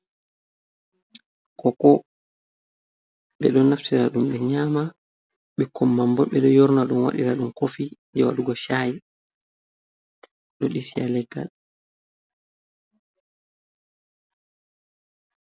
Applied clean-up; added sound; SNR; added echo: none; none; none; none.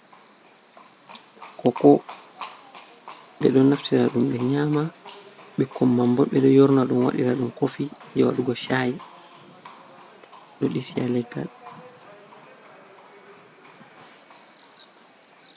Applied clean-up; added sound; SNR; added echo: none; Livestock, farm animals, working animals; 18 dB; none.